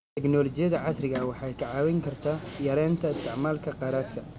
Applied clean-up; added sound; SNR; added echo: none; none; none; none.